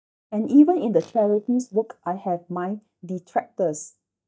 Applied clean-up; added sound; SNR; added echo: neural mask model DeepFilterNet 3.